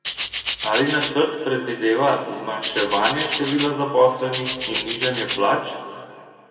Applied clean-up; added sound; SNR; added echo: none; Rattle (instrument); 5 dB; reverberation time 2.0 s.